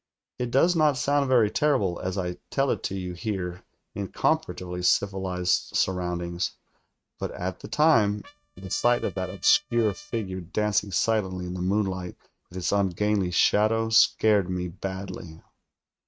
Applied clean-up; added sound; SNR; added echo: neural mask model RNNoise.